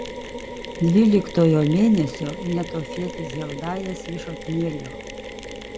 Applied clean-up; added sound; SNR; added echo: none; Mechanisms; 11 dB; none.